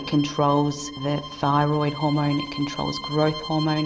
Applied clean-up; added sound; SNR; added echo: none; Bowed string instrument; 13 dB; none.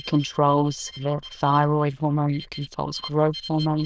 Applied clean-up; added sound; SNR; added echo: neural diffusion model UNIVERSE++.